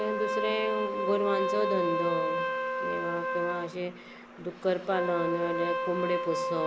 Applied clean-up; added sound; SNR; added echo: none; Wind instrument, woodwind instrument; 0 dB; none.